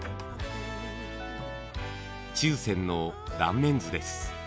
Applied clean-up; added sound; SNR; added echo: none; none; none; none.